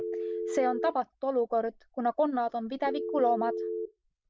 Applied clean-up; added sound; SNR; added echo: none; Telephone; 6 dB; none.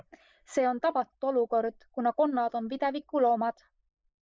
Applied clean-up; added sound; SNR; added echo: neural mask model Resemble Enhance denoiser.